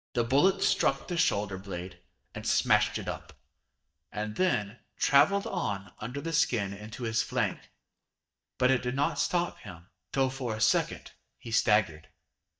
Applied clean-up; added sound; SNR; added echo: neural mask model DeepFilterNet 3.